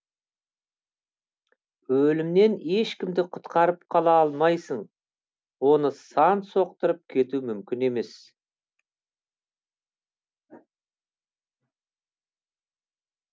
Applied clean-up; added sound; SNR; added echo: none; none; none; none.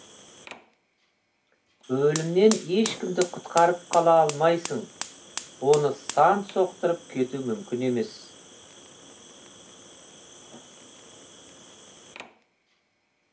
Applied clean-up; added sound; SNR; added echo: none; Fire; 15 dB; reverberation time 0.2 s.